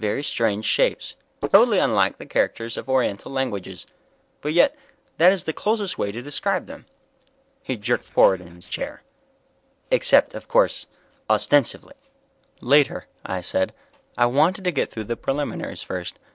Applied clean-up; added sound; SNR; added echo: neural separator model SepFormer DNS4.